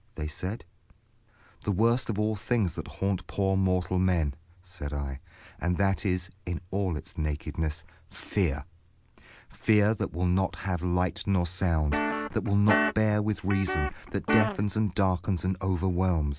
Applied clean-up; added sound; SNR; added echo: none; Guitar; 3 dB; none.